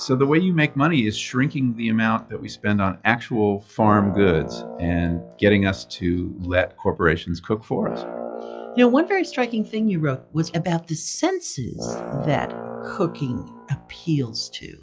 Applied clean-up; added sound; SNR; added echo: classical method WPE with log-MMSE.